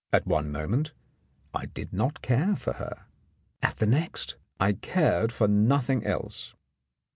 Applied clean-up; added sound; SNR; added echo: none; none; none; none.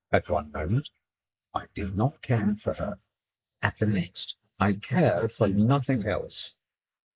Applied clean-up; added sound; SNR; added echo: neural mask model Resemble Enhance denoiser.